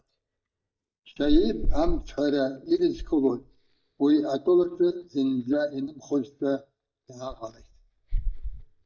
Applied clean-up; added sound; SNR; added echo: neural mask model DeepFilterNet 3.